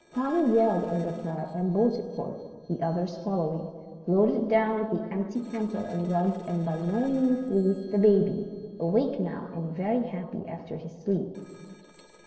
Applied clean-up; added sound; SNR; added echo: neural separator model SepFormer DNS4.